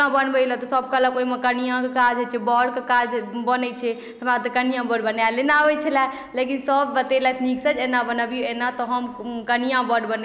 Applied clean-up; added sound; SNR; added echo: none; none; none; none.